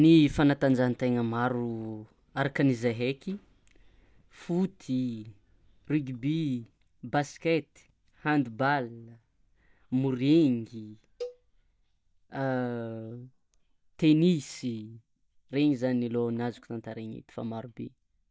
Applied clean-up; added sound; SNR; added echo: neural mask model DeepFilterNet 3.